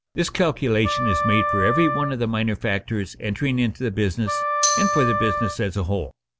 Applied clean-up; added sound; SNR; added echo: none; Tambourine + Wind instrument, woodwind instrument; 2 dB; none.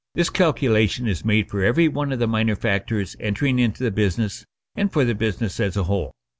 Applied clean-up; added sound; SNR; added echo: none; none; none; none.